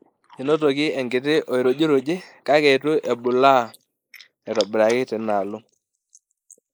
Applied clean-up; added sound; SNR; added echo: neural mask model Resemble Enhance denoiser.